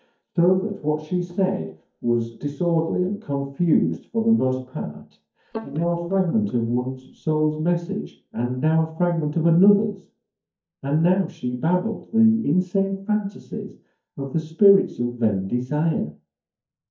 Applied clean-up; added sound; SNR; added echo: neural mask model DeepFilterNet 3.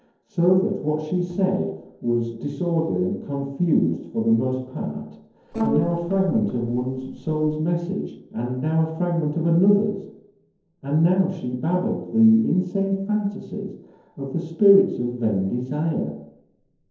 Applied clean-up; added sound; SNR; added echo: neural separator model SepFormer DNS4.